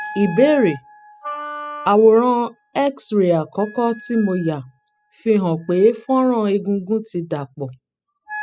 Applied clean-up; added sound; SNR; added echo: classical method spectral subtraction.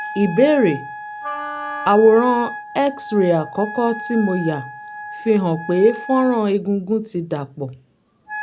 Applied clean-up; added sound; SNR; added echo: none; Wind instrument, woodwind instrument + Wind instrument, woodwind instrument; 12 dB; none.